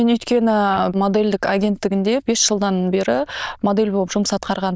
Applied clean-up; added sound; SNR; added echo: neural diffusion model UNIVERSE++.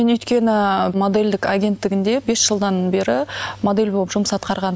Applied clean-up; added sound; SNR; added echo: none; none; none; none.